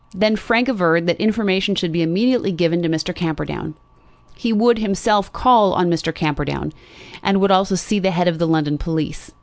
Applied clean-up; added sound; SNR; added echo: none; none; none; none.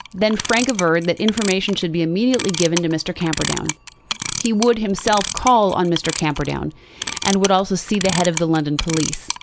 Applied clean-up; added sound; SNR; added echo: none; Clock; 9 dB; none.